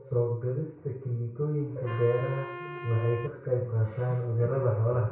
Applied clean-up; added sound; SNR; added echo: none; Wind instrument, woodwind instrument; 13 dB; reverberation time 0.6 s.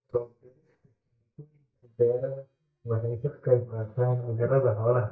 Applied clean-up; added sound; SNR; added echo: neural mask model DeepFilterNet 3.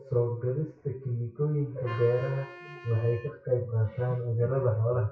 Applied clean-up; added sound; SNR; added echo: classical method WPE with log-MMSE.